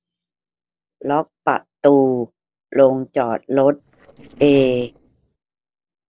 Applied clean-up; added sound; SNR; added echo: neural separator model SepFormer DNS4.